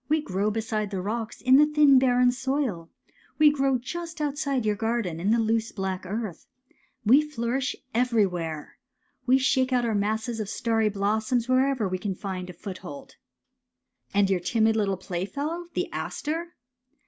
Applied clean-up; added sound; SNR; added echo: none; none; none; none.